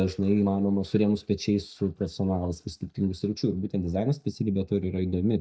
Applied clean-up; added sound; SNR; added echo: neural mask model DeepFilterNet 3.